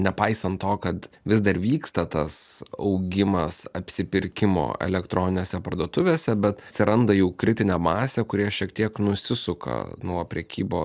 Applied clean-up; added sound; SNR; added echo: none; none; none; none.